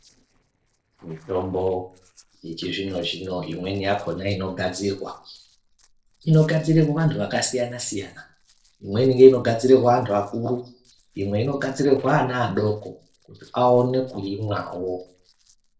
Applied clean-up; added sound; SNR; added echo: neural separator model SepFormer DNS4.